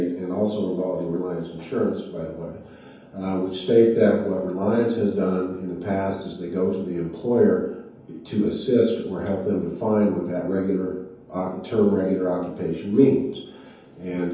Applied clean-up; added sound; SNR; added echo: none; none; none; reverberation time 0.9 s.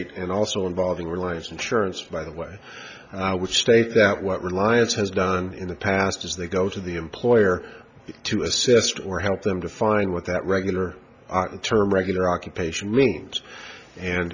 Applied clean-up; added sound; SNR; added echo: none; none; none; none.